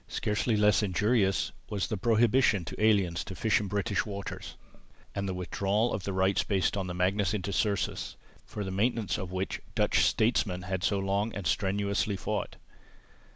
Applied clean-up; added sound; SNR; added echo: none; none; none; none.